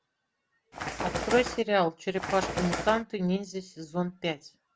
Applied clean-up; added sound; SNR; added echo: none; Bird; 3 dB; none.